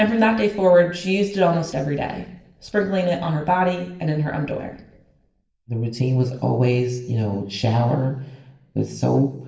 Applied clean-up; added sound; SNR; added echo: none; none; none; reverberation time 0.9 s.